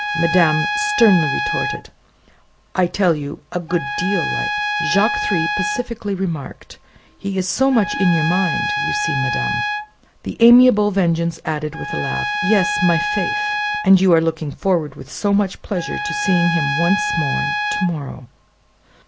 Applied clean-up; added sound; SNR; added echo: none; Trumpet; 4 dB; none.